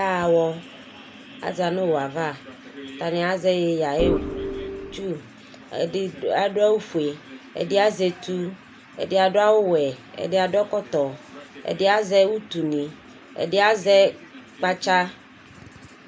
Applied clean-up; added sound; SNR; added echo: none; Organ; 3 dB; none.